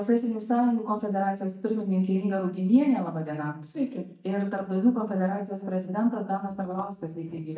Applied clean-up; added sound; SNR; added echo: neural mask model DeepFilterNet 3.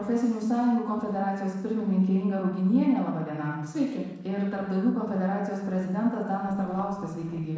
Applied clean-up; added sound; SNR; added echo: neural separator model SepFormer DNS4.